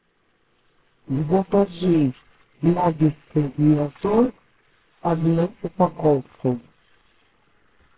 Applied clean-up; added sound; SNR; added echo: neural separator model SepFormer WHAMR!.